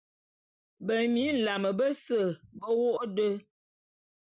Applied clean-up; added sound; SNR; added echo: none; none; none; none.